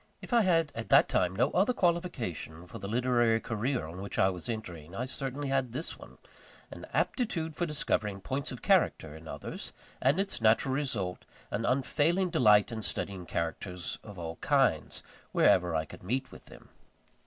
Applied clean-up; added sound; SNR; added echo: none; none; none; none.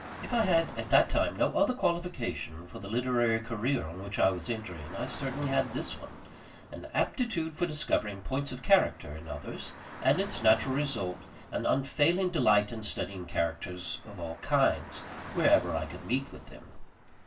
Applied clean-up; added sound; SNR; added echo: none; Traffic noise, roadway noise / Car; 16 dB; reverberation time 0.2 s.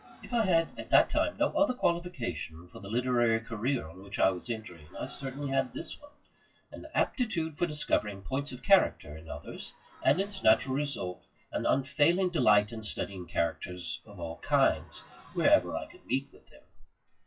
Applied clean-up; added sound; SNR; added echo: classical method WPE with log-MMSE.